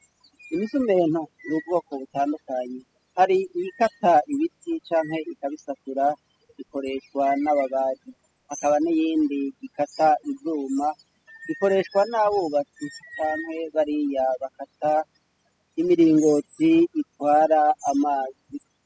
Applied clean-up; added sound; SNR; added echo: classical method spectral subtraction.